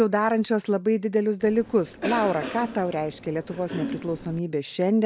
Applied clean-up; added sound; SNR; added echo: none; Cough; 10 dB; none.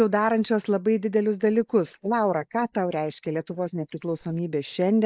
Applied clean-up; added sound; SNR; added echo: neural mask model Resemble Enhance denoiser.